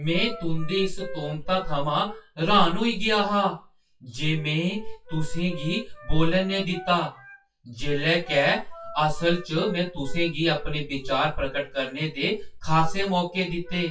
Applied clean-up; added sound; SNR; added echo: classical method WPE with log-MMSE.